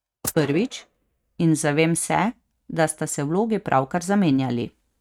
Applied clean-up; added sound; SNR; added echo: neural mask model RNNoise.